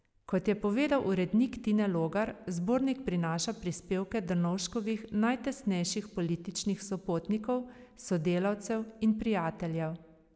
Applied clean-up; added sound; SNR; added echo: none; none; none; none.